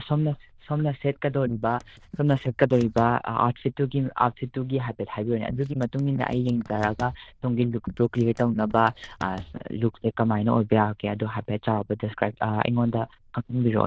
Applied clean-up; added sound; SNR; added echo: neural diffusion model UNIVERSE++.